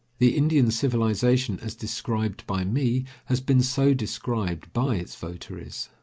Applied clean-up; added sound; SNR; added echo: none; none; none; none.